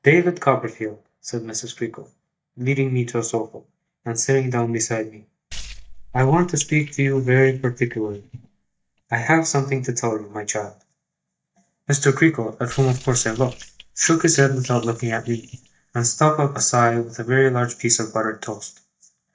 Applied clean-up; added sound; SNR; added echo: neural mask model DeepFilterNet 3.